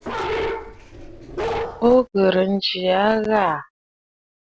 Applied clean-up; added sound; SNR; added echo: neural separator model SepFormer DNS4.